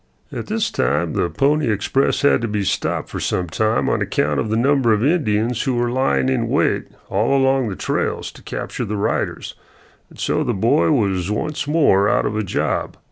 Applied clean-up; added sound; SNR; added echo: none; none; none; none.